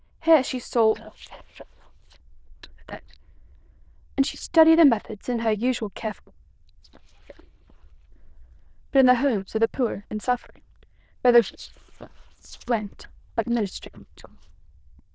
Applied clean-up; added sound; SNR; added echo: neural diffusion model UNIVERSE++.